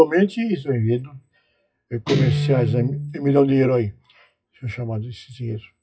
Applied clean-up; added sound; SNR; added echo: classical method WPE with log-MMSE.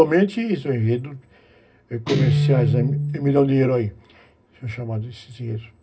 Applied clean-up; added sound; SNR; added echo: none; Guitar; 1 dB; reverberation time 0.4 s.